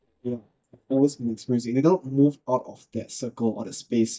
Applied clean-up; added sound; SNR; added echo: neural mask model DeepFilterNet 3.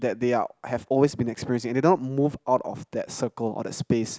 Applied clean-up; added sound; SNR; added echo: none; none; none; none.